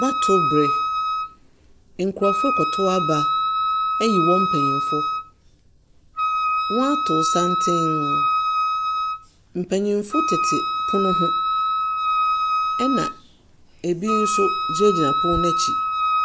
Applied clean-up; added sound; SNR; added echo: none; Wind instrument, woodwind instrument; -3 dB; none.